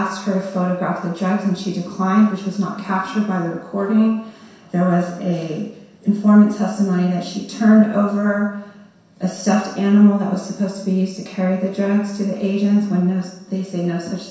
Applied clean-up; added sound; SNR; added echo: none; none; none; reverberation time 0.7 s.